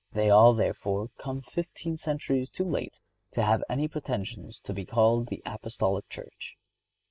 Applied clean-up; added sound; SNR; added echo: neural mask model Resemble Enhance denoiser.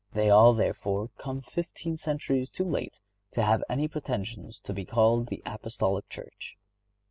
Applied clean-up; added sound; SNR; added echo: none; none; none; none.